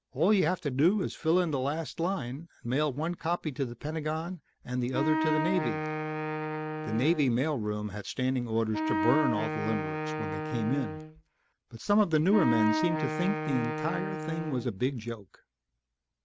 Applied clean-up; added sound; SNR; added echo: none; Wind instrument, woodwind instrument; 3 dB; none.